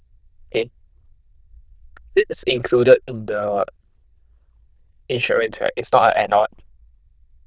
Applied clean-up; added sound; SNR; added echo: neural diffusion model UNIVERSE++.